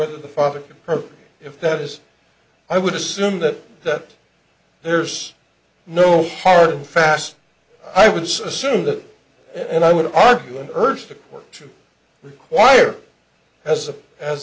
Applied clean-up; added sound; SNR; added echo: none; none; none; none.